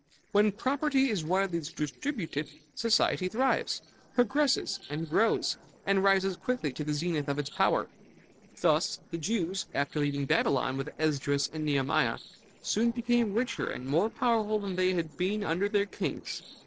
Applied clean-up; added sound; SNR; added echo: neural separator model SepFormer DNS4.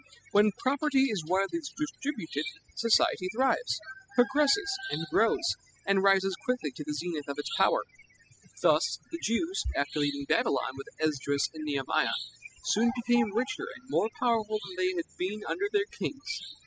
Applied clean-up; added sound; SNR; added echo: classical method spectral subtraction.